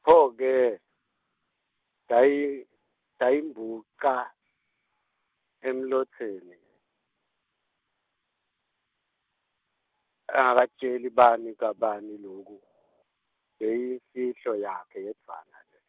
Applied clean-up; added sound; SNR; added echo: none; none; none; none.